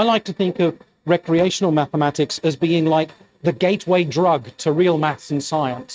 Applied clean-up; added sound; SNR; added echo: neural mask model RNNoise.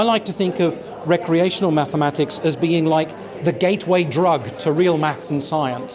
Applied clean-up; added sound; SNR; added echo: none; none; none; none.